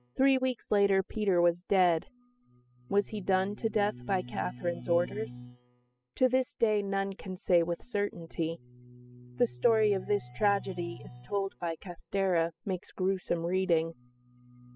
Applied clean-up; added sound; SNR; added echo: classical method spectral subtraction.